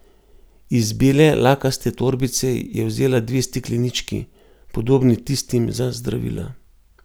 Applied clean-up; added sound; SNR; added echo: none; none; none; none.